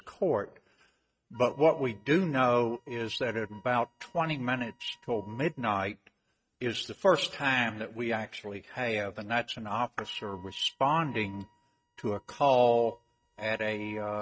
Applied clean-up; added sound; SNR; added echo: neural mask model RNNoise.